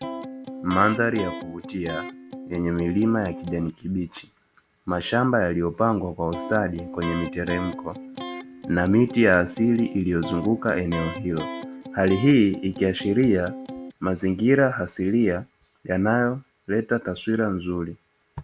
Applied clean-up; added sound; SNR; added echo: none; Electric guitar; 11 dB; none.